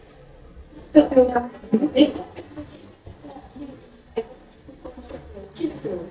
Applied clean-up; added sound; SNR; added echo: neural mask model DeepFilterNet 3.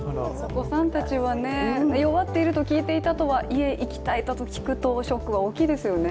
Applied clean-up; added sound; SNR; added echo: none; none; none; none.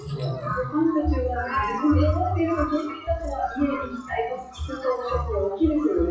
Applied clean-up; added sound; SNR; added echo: classical method WPE with log-MMSE.